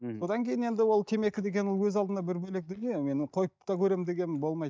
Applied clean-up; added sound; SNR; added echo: neural mask model DeepFilterNet 3.